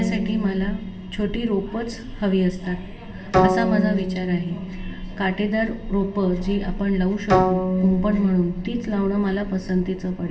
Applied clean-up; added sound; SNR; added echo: none; Bowed string instrument; 3 dB; reverberation time 0.6 s.